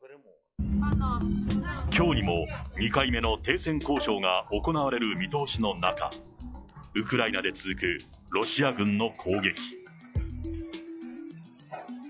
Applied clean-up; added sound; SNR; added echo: classical method log-MMSE.